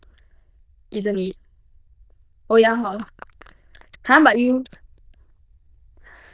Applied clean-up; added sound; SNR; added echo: neural diffusion model UNIVERSE++.